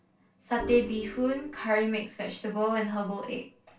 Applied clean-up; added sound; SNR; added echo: none; Organ; 9 dB; reverberation time 0.2 s.